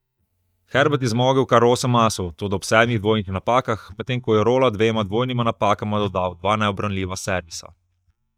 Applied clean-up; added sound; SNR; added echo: neural mask model DeepFilterNet 3.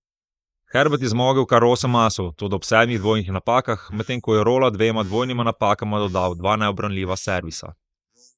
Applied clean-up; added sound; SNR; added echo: neural mask model Resemble Enhance denoiser.